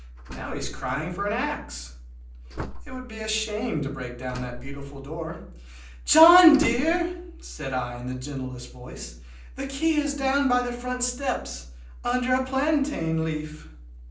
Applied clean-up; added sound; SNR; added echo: neural separator model SepFormer DNS4.